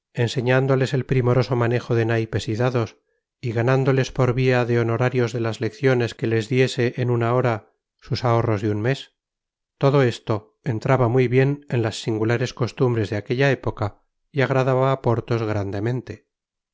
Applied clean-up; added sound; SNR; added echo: none; none; none; none.